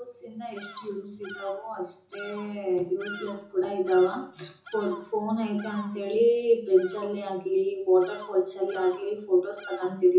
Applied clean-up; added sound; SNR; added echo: none; Bird vocalization, bird call, bird song; 19 dB; reverberation time 0.7 s.